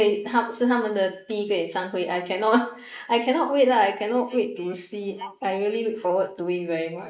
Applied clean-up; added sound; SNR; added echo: neural mask model Resemble Enhance denoiser.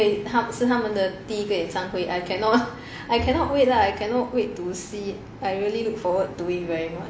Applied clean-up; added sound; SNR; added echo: none; none; none; none.